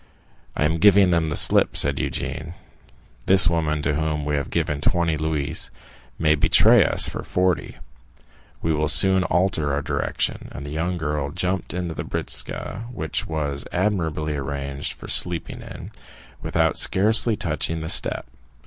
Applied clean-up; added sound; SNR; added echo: none; none; none; none.